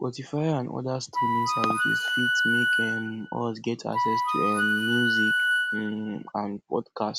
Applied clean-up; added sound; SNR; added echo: none; Wind instrument, woodwind instrument; -4 dB; none.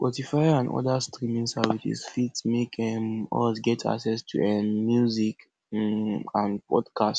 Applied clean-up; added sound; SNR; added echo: none; none; none; none.